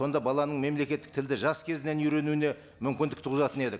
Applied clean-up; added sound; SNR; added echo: none; none; none; none.